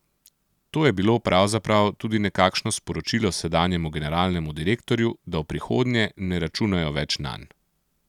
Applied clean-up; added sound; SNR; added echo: none; none; none; none.